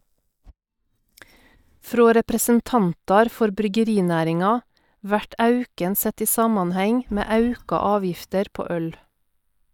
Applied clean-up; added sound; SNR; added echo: neural mask model DeepFilterNet 3.